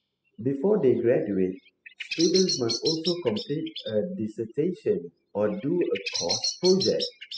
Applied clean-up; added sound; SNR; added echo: classical method spectral subtraction.